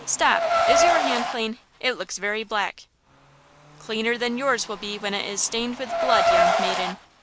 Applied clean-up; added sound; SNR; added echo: none; Car; -1 dB; none.